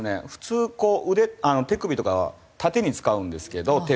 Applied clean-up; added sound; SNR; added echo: none; none; none; none.